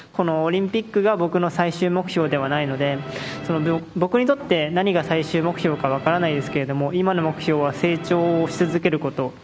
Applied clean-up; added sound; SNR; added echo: none; Musical instrument; 12 dB; none.